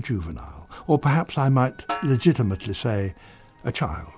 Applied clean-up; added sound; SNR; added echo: none; Snare drum; 14 dB; none.